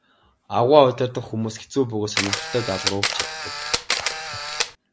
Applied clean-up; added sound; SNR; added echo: none; Camera; 3 dB; none.